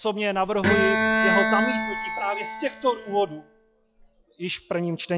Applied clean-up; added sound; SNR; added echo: classical method log-MMSE.